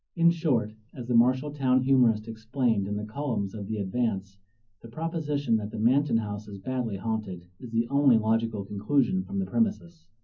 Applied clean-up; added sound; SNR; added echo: none; none; none; reverberation time 0.4 s.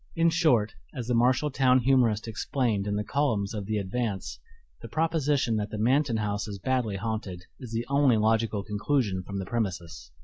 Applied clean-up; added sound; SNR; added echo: none; none; none; none.